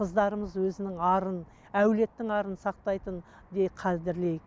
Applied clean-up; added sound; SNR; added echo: none; none; none; none.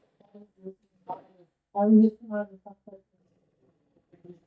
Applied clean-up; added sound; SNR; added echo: neural mask model DeepFilterNet 3.